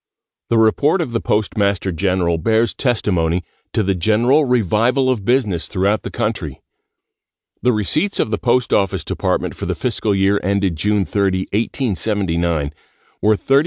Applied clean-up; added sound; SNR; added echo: none; none; none; none.